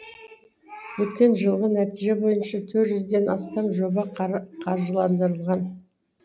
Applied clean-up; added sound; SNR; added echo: none; none; none; none.